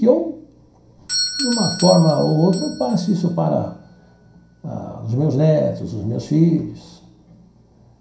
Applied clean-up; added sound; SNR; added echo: none; Doorbell; 12 dB; reverberation time 0.5 s.